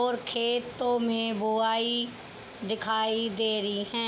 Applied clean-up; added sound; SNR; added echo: none; none; none; none.